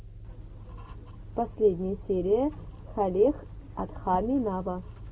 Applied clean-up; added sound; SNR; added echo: none; Motor vehicle (road); 14 dB; none.